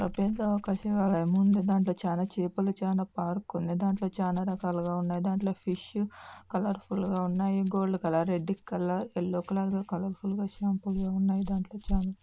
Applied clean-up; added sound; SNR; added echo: neural mask model Resemble Enhance denoiser.